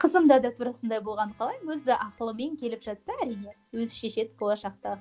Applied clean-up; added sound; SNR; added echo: none; none; none; none.